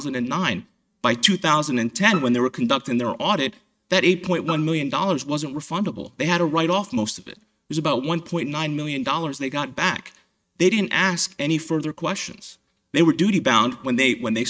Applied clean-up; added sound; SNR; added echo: neural mask model RNNoise.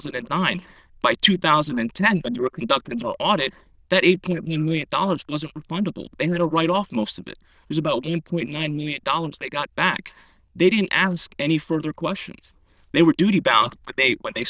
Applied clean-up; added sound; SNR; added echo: neural diffusion model UNIVERSE++.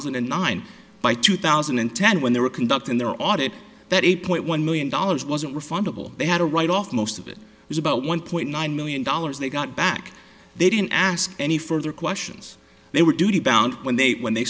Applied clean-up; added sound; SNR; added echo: none; none; none; none.